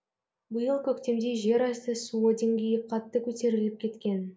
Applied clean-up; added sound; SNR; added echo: none; none; none; none.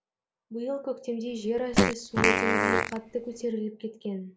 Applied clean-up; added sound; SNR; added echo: none; Fart; -5 dB; none.